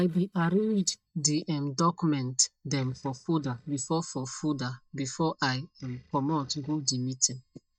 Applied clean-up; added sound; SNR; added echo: neural mask model DeepFilterNet 3.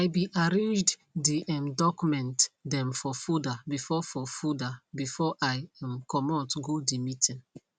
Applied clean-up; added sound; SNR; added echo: none; none; none; none.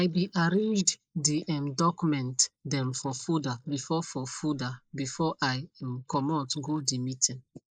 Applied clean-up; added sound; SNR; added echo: neural mask model Resemble Enhance denoiser.